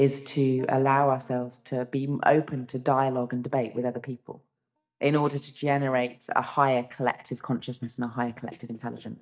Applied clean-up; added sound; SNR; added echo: neural mask model DeepFilterNet 3.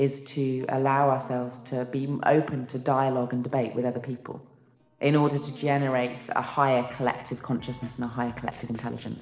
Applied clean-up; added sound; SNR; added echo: neural separator model SepFormer DNS4.